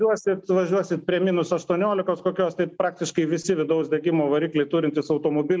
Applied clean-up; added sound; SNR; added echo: none; none; none; none.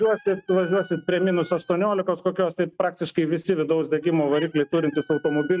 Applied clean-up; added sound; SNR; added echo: neural mask model RNNoise.